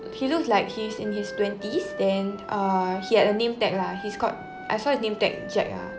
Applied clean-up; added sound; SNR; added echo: none; Wind instrument, woodwind instrument; 13 dB; none.